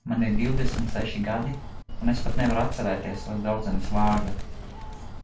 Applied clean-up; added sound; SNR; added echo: none; Bird; -1 dB; reverberation time 0.3 s.